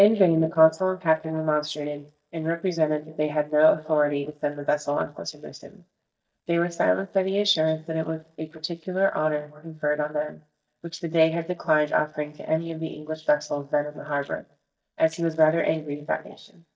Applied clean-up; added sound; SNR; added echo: neural mask model DeepFilterNet 3.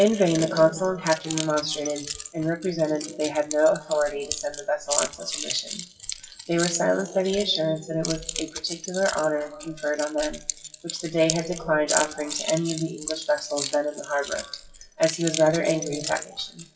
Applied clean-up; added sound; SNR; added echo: classical method WPE with log-MMSE.